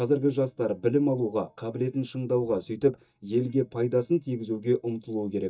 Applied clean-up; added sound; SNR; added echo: neural mask model DeepFilterNet 3.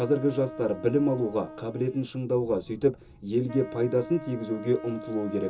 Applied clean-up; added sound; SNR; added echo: none; Wind instrument, woodwind instrument; 15 dB; reverberation time 0.2 s.